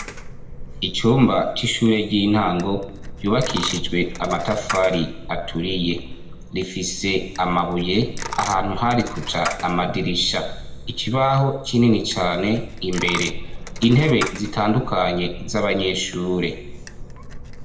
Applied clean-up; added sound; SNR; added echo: none; Coin (dropping); 10 dB; reverberation time 0.9 s.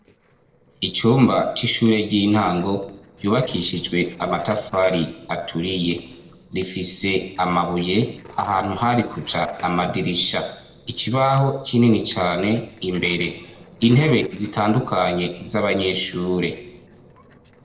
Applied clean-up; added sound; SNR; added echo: neural separator model SepFormer DNS4.